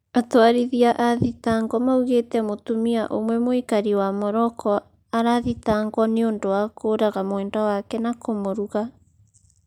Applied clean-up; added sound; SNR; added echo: none; none; none; none.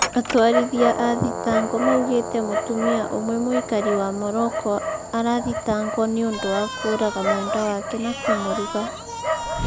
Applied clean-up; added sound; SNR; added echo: none; Dog; 3 dB; none.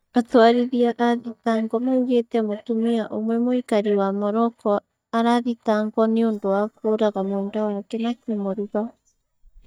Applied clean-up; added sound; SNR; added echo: neural mask model DeepFilterNet 3.